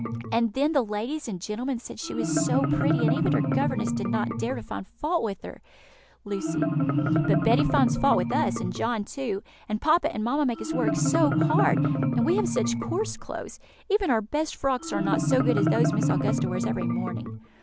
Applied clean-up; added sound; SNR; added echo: none; Marimba, xylophone; -1 dB; none.